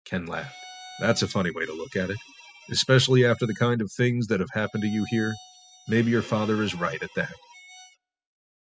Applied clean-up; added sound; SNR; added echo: classical method spectral subtraction.